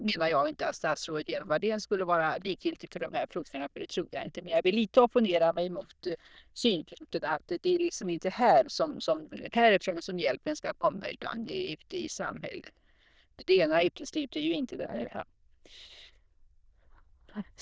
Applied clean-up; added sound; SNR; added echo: neural diffusion model UNIVERSE++.